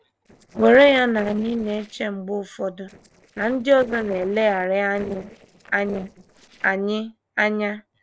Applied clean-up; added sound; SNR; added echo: neural separator model SepFormer DNS4.